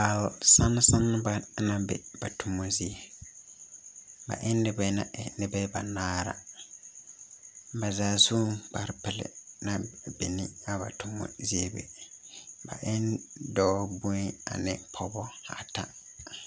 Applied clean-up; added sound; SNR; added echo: none; none; none; none.